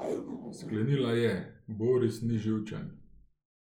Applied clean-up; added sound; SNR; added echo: neural mask model Resemble Enhance denoiser.